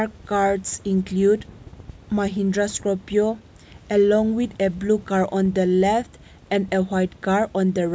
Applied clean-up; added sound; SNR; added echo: none; none; none; none.